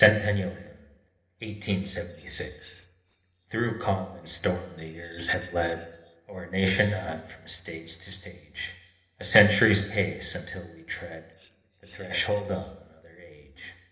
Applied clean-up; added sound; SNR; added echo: neural separator model SepFormer DNS4.